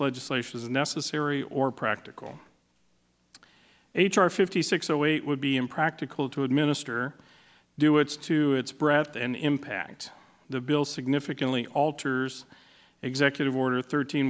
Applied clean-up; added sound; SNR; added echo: none; none; none; none.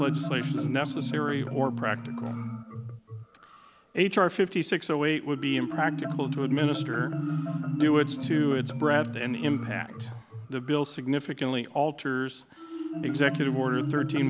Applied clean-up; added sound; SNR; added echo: none; Marimba, xylophone; 5 dB; none.